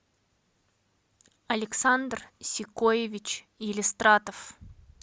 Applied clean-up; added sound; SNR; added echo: none; none; none; none.